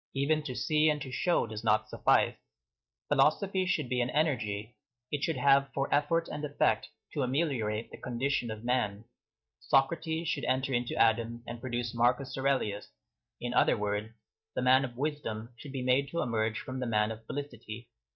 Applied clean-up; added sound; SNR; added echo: neural mask model DeepFilterNet 3.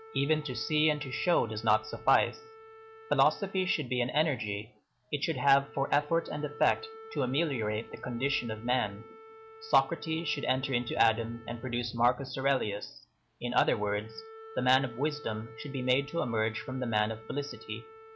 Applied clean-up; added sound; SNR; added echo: none; Wind instrument, woodwind instrument; 19 dB; none.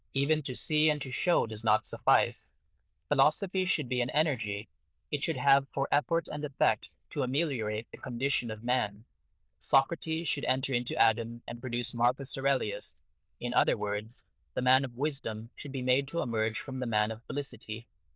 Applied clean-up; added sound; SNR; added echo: neural diffusion model UNIVERSE++.